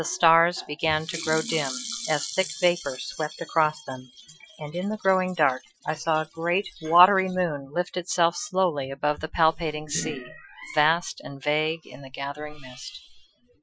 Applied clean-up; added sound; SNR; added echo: classical method Wiener filter.